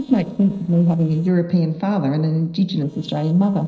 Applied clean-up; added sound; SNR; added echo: neural separator model SepFormer DNS4.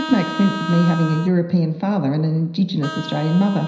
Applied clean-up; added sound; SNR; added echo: none; Vehicle horn, car horn, honking; 12 dB; reverberation time 0.9 s.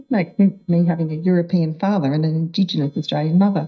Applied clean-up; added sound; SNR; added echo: neural mask model DeepFilterNet 3.